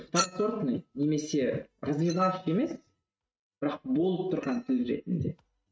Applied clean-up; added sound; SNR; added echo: neural mask model RNNoise.